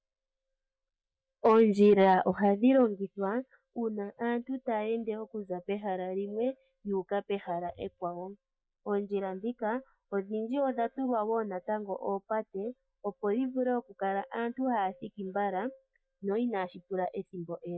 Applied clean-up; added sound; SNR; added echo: neural mask model DeepFilterNet 3.